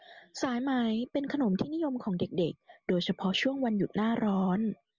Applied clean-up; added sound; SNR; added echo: none; none; none; none.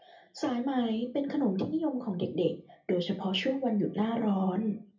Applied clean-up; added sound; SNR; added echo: none; none; none; reverberation time 0.3 s.